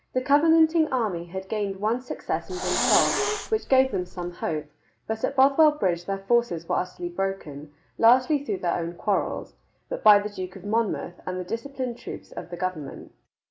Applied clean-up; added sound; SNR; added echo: none; Hiss; 3 dB; none.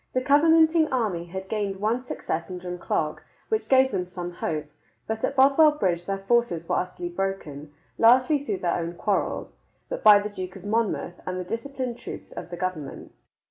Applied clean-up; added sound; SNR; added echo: none; none; none; none.